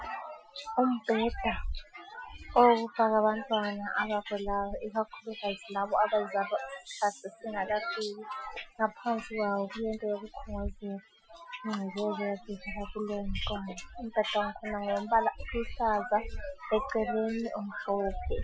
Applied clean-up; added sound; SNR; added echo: classical method Wiener filter.